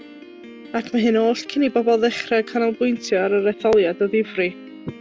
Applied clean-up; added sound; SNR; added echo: none; Piano; 19 dB; none.